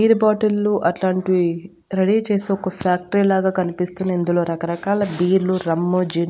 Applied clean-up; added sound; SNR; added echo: none; none; none; none.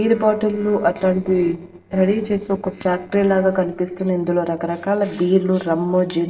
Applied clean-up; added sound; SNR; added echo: neural separator model SepFormer DNS4.